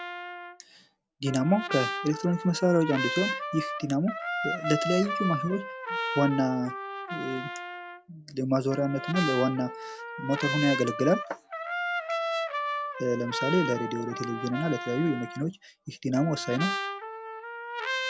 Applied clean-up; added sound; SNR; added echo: none; Trumpet; 5 dB; none.